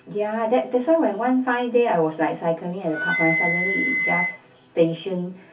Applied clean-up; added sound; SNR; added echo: none; Wind instrument, woodwind instrument; 4 dB; reverberation time 0.3 s.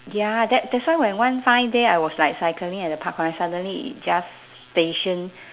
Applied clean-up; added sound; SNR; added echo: none; none; none; none.